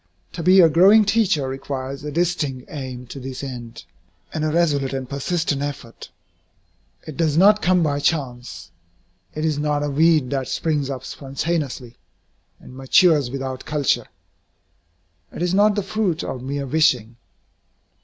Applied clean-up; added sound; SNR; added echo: none; none; none; none.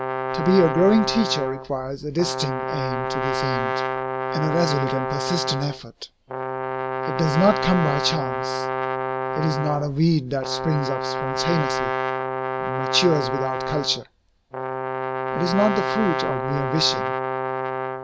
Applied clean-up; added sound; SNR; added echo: none; Brass instrument; 2 dB; none.